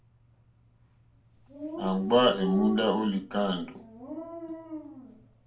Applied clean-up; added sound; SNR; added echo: none; Dog; 10 dB; reverberation time 0.3 s.